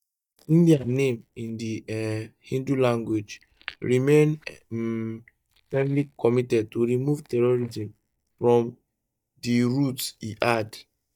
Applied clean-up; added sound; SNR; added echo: neural mask model DeepFilterNet 3.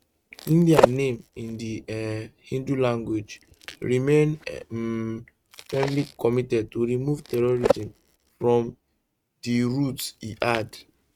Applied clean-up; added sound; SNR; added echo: neural mask model RNNoise.